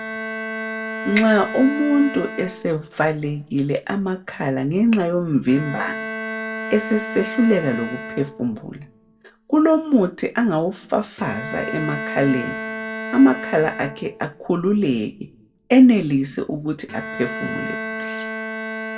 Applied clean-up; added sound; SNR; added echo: none; Bowed string instrument; 10 dB; reverberation time 0.4 s.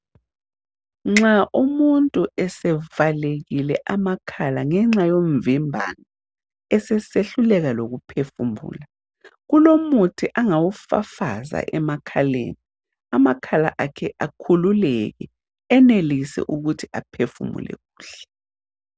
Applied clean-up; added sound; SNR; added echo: none; none; none; none.